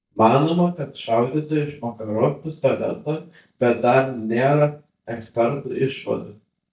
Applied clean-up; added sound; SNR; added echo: neural mask model DeepFilterNet 3.